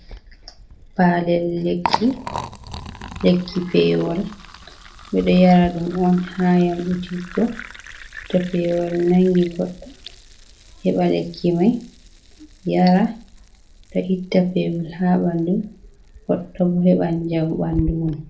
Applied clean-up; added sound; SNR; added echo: none; Liquid; 15 dB; reverberation time 0.3 s.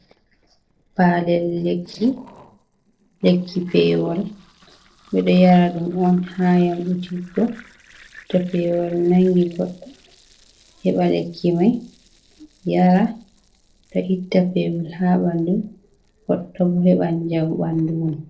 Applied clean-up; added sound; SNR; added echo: neural separator model SepFormer DNS4.